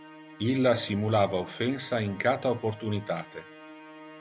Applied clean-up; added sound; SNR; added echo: none; Musical instrument; 19 dB; none.